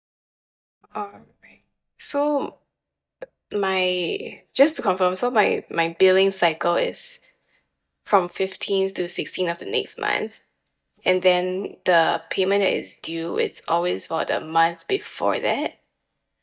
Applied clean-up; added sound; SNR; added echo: neural mask model DeepFilterNet 3.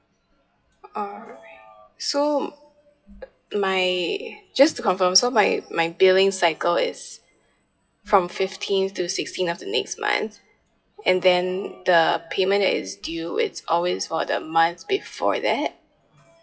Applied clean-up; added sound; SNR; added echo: classical method WPE with log-MMSE.